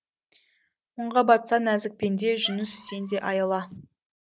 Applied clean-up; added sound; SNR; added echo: neural mask model RNNoise.